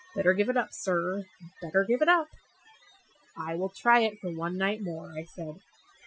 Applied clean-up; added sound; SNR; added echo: classical method Wiener filter.